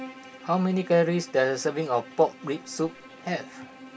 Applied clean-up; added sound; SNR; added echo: none; Bowed string instrument; 18 dB; none.